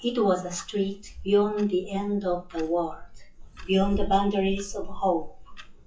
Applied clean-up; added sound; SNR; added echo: classical method WPE with log-MMSE.